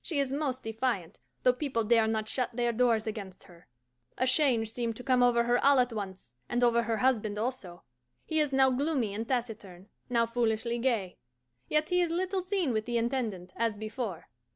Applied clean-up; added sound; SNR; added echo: none; none; none; none.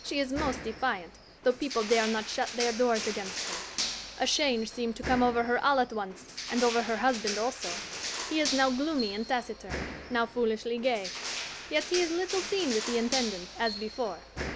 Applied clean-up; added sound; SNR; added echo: none; Crushing; 8 dB; none.